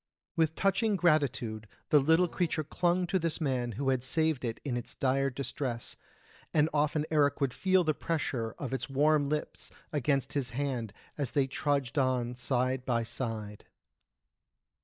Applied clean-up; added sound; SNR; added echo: neural mask model DeepFilterNet 3.